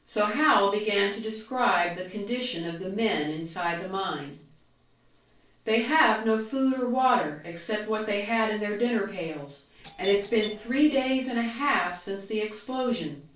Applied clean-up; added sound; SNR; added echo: neural separator model SepFormer DNS4.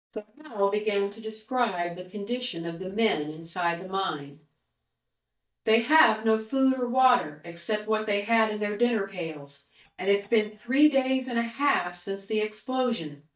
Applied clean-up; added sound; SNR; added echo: neural mask model DeepFilterNet 3.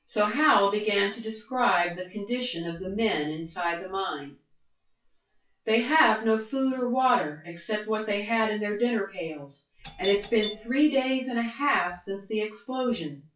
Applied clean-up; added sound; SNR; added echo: classical method WPE with log-MMSE.